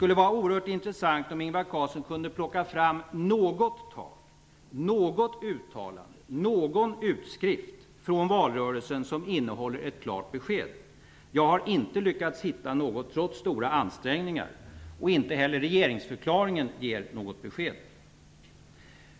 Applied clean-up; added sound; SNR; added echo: none; none; none; none.